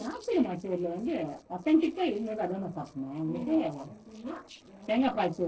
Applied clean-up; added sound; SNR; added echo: neural separator model SepFormer DNS4.